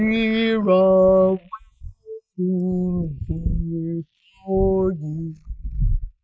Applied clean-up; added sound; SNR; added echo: neural mask model Resemble Enhance denoiser.